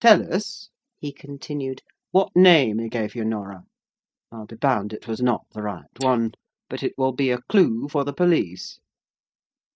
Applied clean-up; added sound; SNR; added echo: neural mask model DeepFilterNet 3.